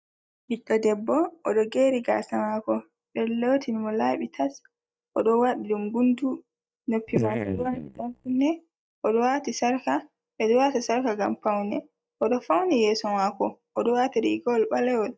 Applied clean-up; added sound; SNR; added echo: neural mask model DeepFilterNet 3.